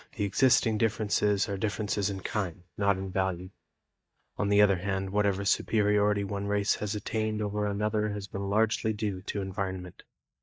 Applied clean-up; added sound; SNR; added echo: neural mask model DeepFilterNet 3.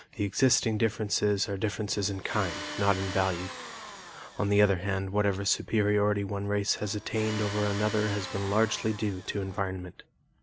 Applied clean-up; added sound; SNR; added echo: none; Tools; 12 dB; none.